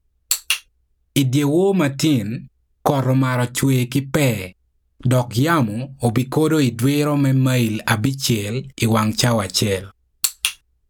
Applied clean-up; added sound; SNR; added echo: none; none; none; none.